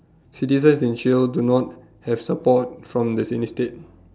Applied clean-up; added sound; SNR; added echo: none; none; none; none.